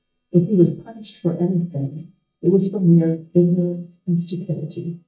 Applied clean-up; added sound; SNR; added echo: neural mask model DeepFilterNet 3.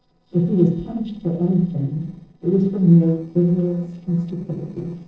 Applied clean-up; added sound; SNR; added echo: neural separator model SepFormer DNS4.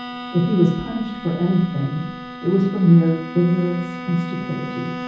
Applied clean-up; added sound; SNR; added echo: none; Bowed string instrument; 12 dB; reverberation time 0.7 s.